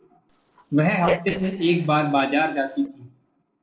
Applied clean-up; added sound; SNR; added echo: neural separator model SepFormer DNS4.